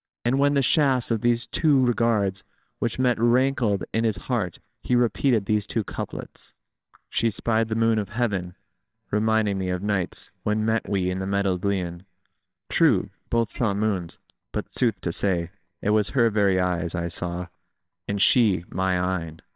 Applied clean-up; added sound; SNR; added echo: neural separator model SepFormer WHAMR!.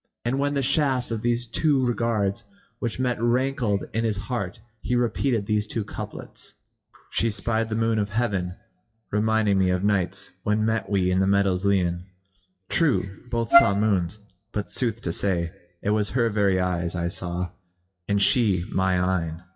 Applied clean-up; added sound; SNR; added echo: classical method WPE with log-MMSE.